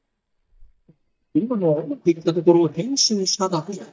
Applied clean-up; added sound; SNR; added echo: neural mask model DeepFilterNet 3.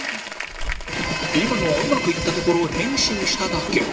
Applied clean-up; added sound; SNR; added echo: none; Slam; 11 dB; reverberation time 1.9 s.